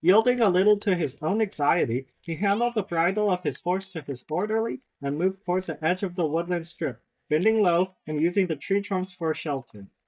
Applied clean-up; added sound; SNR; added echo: neural mask model DeepFilterNet 3.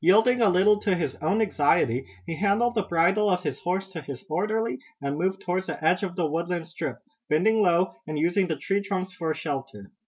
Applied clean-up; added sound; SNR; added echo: none; none; none; none.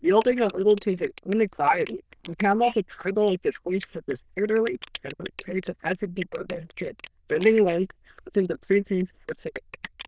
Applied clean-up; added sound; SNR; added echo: neural diffusion model UNIVERSE++.